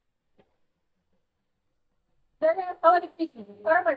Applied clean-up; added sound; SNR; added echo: neural mask model DeepFilterNet 3.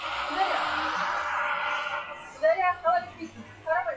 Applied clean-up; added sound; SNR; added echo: classical method WPE with log-MMSE.